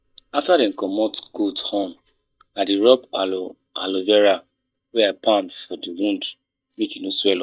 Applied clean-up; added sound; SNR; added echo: neural mask model DeepFilterNet 3.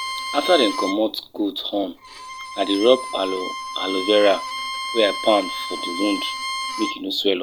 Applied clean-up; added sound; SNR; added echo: none; Bowed string instrument; 8 dB; none.